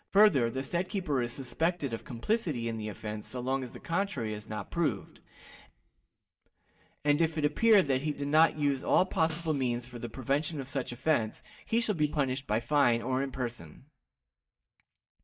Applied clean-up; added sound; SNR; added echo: neural mask model DeepFilterNet 3.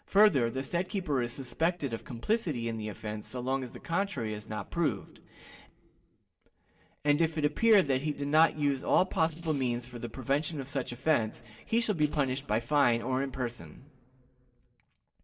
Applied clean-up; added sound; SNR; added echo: neural separator model SepFormer DNS4.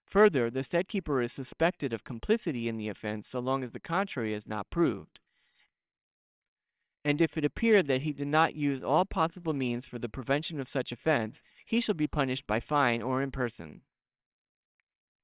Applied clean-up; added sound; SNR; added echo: neural separator model SepFormer WHAMR!.